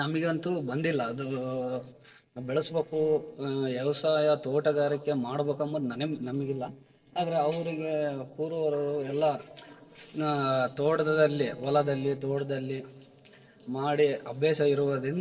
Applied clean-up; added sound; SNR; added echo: neural separator model SepFormer DNS4.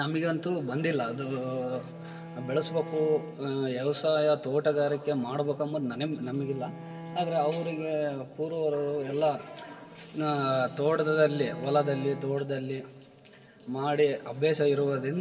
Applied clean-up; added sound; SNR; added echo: none; Bowed string instrument; 16 dB; reverberation time 2.3 s.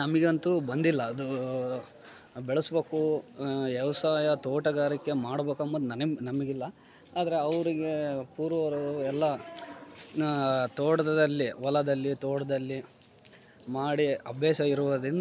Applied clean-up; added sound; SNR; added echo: none; none; none; none.